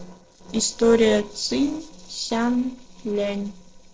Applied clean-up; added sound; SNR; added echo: neural separator model SepFormer DNS4.